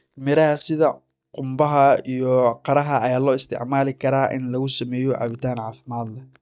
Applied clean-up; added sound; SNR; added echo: neural mask model DeepFilterNet 3.